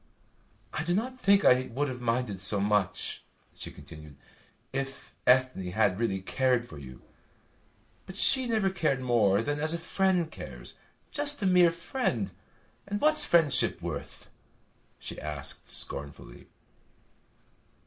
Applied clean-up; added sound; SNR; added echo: neural mask model Resemble Enhance denoiser.